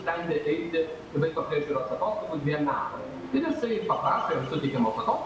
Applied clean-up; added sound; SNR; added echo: none; Ocean; 17 dB; reverberation time 0.6 s.